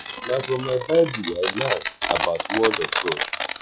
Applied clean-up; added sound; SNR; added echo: classical method log-MMSE.